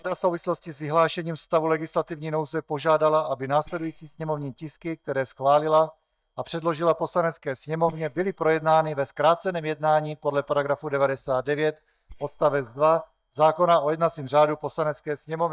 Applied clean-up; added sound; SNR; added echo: neural mask model DeepFilterNet 3.